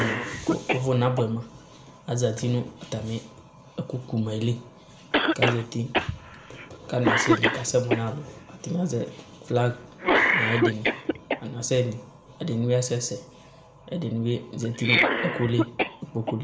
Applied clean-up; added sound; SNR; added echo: none; Cough; 1 dB; reverberation time 0.5 s.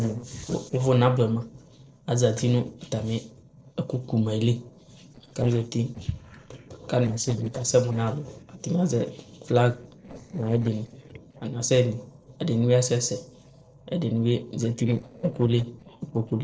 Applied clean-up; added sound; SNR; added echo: neural separator model SepFormer DNS4.